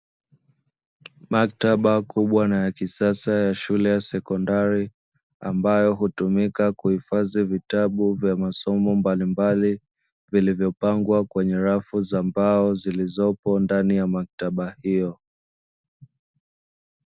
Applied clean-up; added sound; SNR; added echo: none; none; none; none.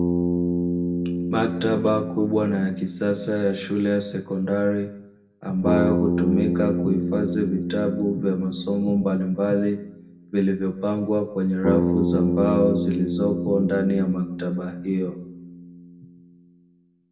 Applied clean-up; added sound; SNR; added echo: none; Bass guitar; 3 dB; reverberation time 0.6 s.